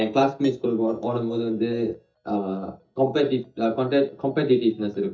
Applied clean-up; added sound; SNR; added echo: neural mask model DeepFilterNet 3.